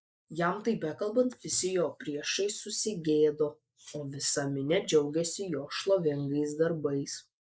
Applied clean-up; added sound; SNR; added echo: neural mask model Resemble Enhance denoiser.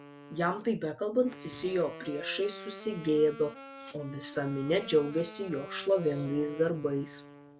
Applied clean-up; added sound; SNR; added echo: none; Wind instrument, woodwind instrument; 16 dB; none.